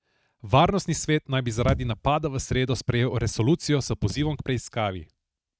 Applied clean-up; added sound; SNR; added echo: neural mask model RNNoise.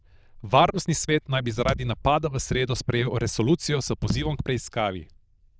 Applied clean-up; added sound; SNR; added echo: neural diffusion model UNIVERSE++.